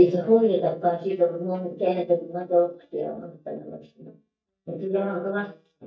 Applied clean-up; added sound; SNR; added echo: neural mask model DeepFilterNet 3.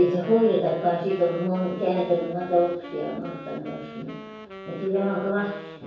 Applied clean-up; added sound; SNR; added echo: none; Wind instrument, woodwind instrument; 14 dB; reverberation time 0.7 s.